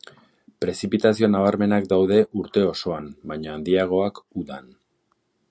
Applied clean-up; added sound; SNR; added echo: none; none; none; none.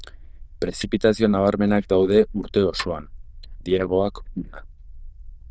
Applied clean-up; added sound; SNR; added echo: neural diffusion model UNIVERSE++.